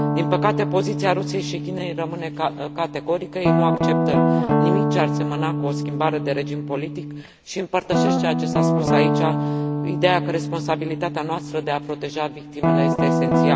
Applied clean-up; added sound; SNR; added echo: none; Guitar; -3 dB; none.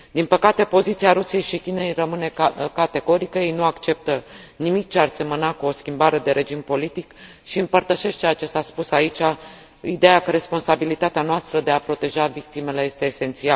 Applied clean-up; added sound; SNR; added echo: none; none; none; none.